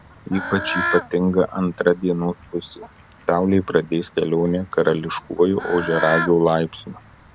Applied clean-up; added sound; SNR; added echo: none; Bird / Fowl; 10 dB; none.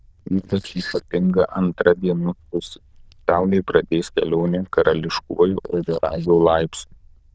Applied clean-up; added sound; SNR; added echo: neural diffusion model UNIVERSE++.